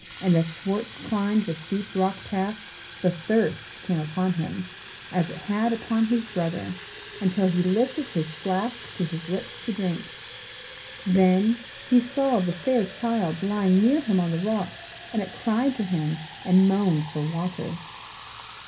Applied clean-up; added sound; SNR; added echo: none; Fill (with liquid) / Water tap, faucet; 16 dB; reverberation time 0.4 s.